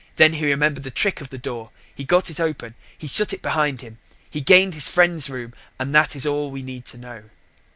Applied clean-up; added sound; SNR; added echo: none; none; none; none.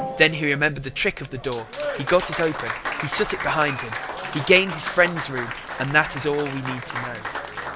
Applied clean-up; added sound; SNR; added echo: none; Applause; 7 dB; none.